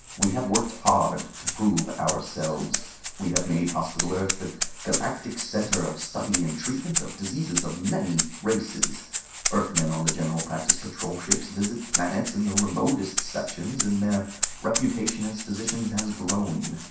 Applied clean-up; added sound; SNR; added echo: none; Rattle (instrument); 2 dB; reverberation time 0.6 s.